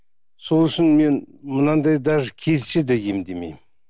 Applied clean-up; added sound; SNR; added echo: none; none; none; none.